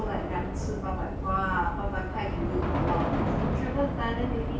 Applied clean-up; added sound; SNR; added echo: none; Subway, metro, underground / Train; -3 dB; reverberation time 0.7 s.